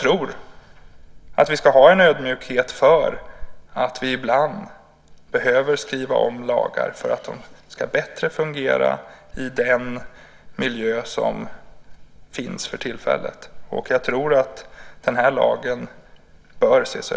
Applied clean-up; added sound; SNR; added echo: none; none; none; none.